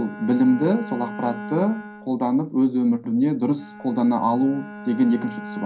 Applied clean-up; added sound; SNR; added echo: none; Bowed string instrument; 14 dB; reverberation time 0.3 s.